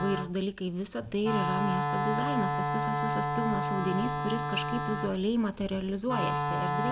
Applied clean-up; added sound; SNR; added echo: none; Wind instrument, woodwind instrument; 0 dB; none.